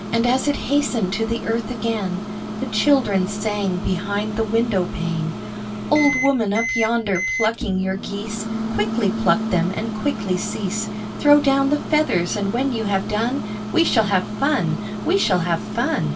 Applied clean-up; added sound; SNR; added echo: none; Microwave oven; 6 dB; reverberation time 0.1 s.